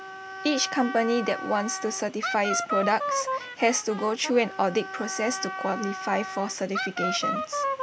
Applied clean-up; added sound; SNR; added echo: none; Wind instrument, woodwind instrument; 5 dB; none.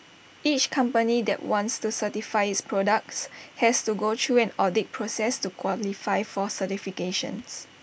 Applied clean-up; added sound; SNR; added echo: none; none; none; none.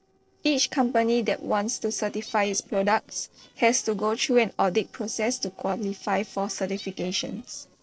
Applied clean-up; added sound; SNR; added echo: neural separator model SepFormer DNS4.